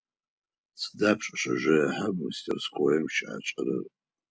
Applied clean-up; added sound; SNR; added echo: none; none; none; none.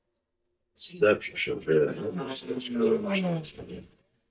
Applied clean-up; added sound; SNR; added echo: neural mask model DeepFilterNet 3.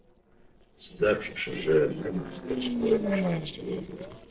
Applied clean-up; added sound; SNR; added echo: neural separator model SepFormer DNS4.